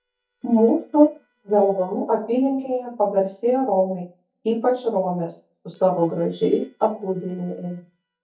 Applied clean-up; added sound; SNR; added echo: neural mask model DeepFilterNet 3.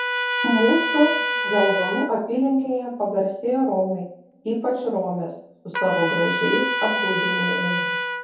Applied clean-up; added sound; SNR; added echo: none; Trumpet; 3 dB; reverberation time 0.6 s.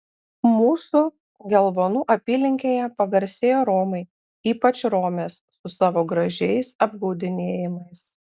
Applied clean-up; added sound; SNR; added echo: none; none; none; none.